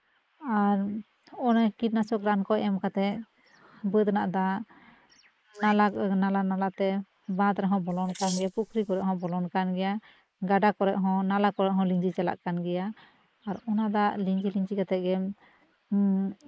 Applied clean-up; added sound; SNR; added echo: neural mask model Resemble Enhance denoiser.